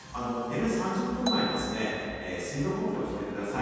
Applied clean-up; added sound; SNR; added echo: none; Marimba, xylophone; 10 dB; reverberation time 2.1 s.